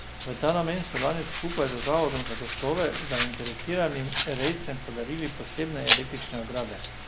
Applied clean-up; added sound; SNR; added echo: none; Domestic sounds, home sounds; 3 dB; none.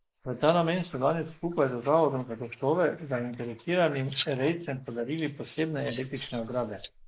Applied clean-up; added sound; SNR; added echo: neural mask model Resemble Enhance denoiser.